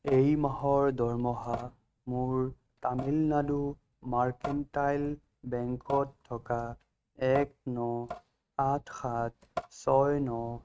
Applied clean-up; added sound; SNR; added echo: neural mask model RNNoise.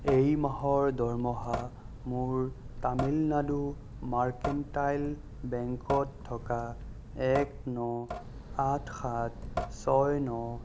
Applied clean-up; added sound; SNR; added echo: none; Drip / Sink (filling or washing) / Water tap, faucet; 8 dB; none.